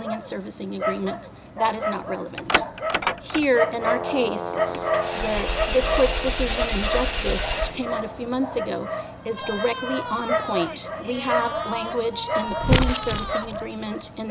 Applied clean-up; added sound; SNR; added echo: none; Dog + Engine / Vehicle; -1 dB; none.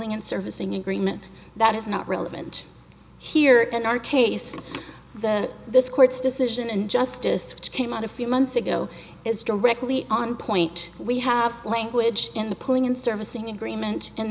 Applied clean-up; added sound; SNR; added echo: none; none; none; none.